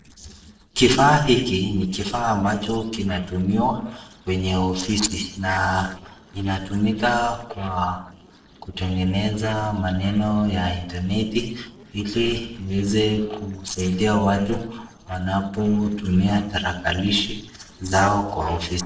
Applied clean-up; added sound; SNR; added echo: neural separator model SepFormer DNS4.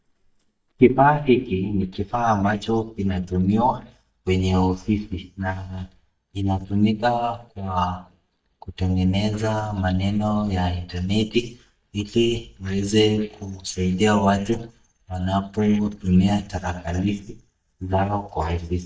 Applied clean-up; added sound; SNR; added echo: neural mask model DeepFilterNet 3.